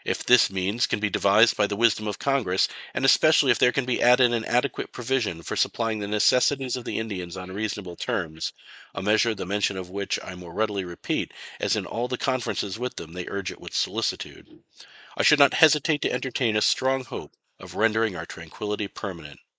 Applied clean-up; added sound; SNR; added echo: neural mask model Resemble Enhance denoiser.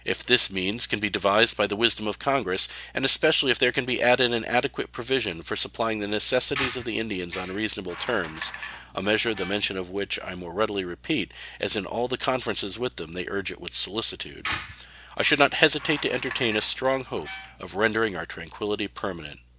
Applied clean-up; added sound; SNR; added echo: none; Squeak; 11 dB; none.